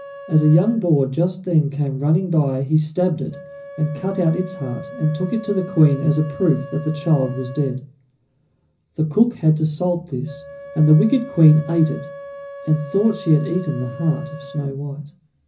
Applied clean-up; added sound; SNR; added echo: none; Wind instrument, woodwind instrument; 18 dB; reverberation time 0.4 s.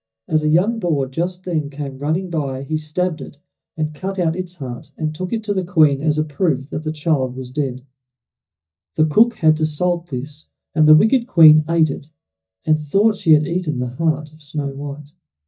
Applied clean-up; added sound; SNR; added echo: neural mask model DeepFilterNet 3.